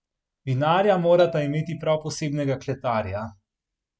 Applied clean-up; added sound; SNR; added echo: none; Marimba, xylophone; 18 dB; none.